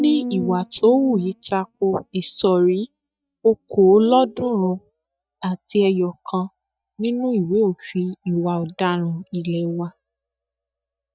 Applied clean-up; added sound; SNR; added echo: neural mask model DeepFilterNet 3.